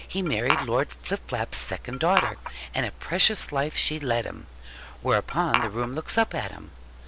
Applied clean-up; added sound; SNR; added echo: none; Glass; 4 dB; none.